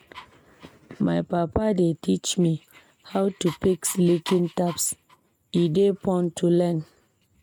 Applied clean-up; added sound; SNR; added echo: neural mask model RNNoise.